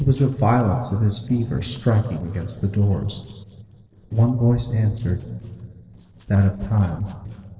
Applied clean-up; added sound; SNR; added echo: neural separator model SepFormer DNS4.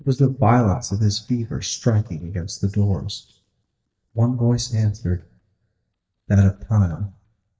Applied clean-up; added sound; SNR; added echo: neural mask model DeepFilterNet 3.